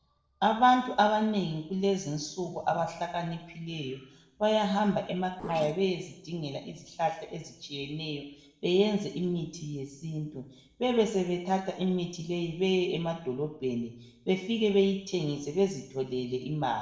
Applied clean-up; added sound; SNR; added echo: neural separator model SepFormer DNS4.